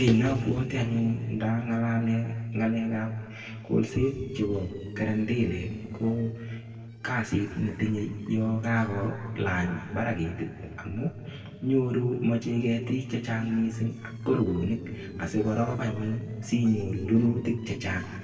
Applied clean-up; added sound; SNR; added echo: neural separator model SepFormer DNS4.